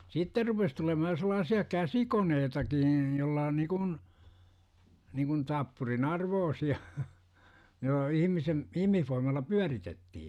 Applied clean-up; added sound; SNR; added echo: none; none; none; none.